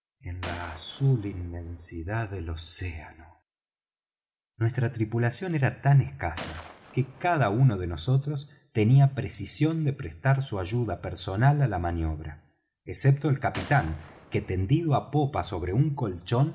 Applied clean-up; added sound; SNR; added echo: none; Gunshot, gunfire; 19 dB; none.